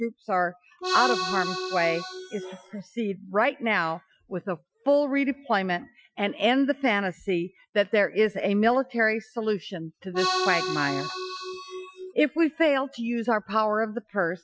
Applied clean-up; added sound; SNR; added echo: classical method Wiener filter.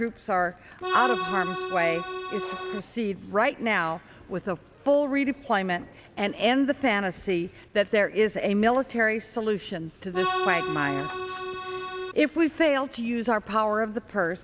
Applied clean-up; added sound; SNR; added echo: none; Accordion; 3 dB; none.